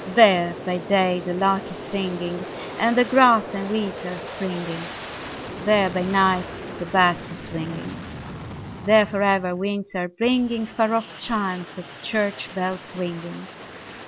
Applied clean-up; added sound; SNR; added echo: none; Aircraft; 12 dB; none.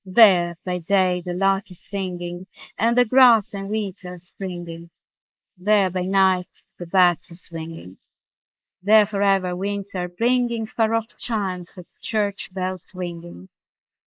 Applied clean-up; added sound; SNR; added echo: neural mask model Resemble Enhance denoiser.